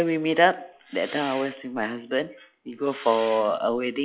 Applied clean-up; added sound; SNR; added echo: classical method log-MMSE.